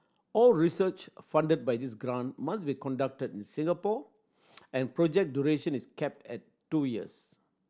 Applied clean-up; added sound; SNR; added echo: none; none; none; none.